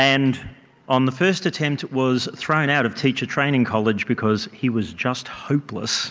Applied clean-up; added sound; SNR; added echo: none; none; none; none.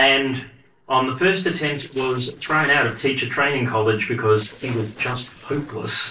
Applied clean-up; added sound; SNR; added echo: neural separator model SepFormer DNS4.